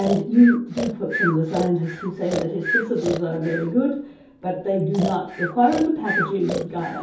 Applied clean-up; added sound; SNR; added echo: none; Breathing; 8 dB; reverberation time 0.6 s.